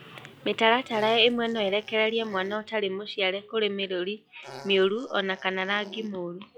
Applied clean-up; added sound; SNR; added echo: classical method log-MMSE.